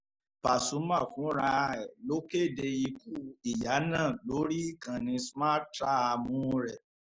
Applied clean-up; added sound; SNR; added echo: none; none; none; none.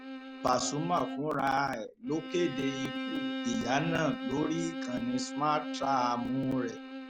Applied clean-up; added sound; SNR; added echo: none; Bowed string instrument; 6 dB; none.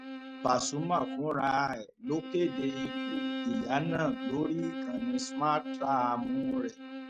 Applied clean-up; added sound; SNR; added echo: neural mask model RNNoise.